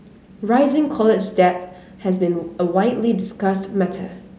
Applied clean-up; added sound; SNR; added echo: none; none; none; none.